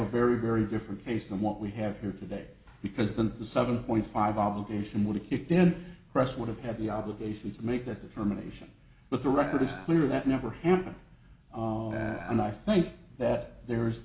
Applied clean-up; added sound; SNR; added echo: none; Burping, eructation; 10 dB; none.